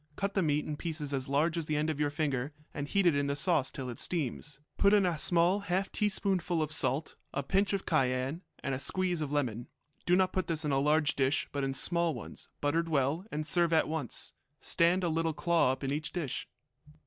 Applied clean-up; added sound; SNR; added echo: none; none; none; none.